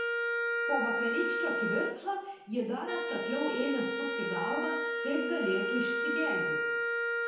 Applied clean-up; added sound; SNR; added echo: none; Wind instrument, woodwind instrument; -2 dB; reverberation time 1.0 s.